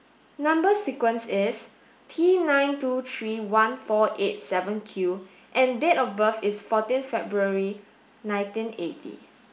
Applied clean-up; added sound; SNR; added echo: none; none; none; none.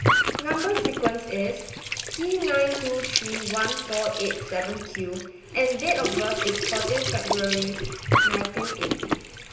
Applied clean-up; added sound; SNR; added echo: none; Squeak / Trickle, dribble / Sink (filling or washing); 0 dB; reverberation time 0.9 s.